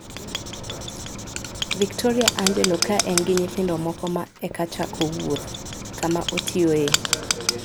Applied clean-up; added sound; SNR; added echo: none; Writing; 3 dB; none.